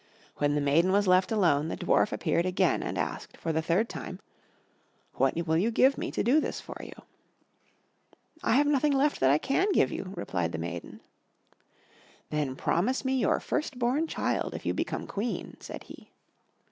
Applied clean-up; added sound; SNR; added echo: none; none; none; none.